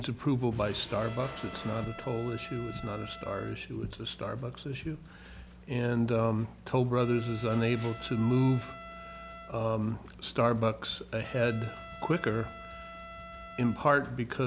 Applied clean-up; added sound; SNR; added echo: none; Trumpet + Drum kit; 15 dB; none.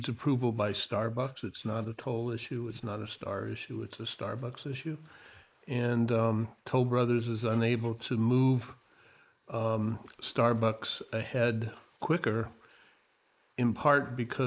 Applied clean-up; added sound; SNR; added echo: neural mask model Resemble Enhance denoiser.